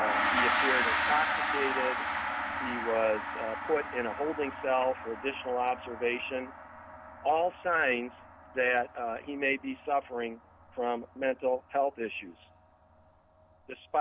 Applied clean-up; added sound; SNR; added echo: none; Gong; 3 dB; none.